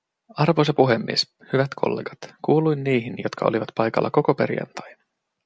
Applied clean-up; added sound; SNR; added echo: none; none; none; none.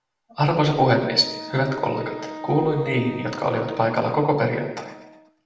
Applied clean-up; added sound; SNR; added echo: none; Wind instrument, woodwind instrument; 15 dB; reverberation time 1.0 s.